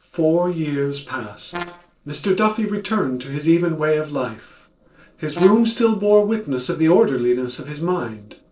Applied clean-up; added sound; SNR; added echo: neural separator model SepFormer DNS4.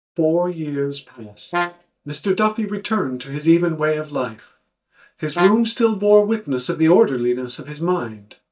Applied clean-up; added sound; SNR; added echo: neural mask model DeepFilterNet 3.